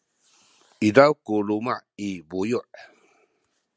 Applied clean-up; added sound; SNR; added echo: none; none; none; none.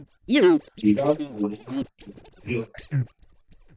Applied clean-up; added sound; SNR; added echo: neural mask model DeepFilterNet 3.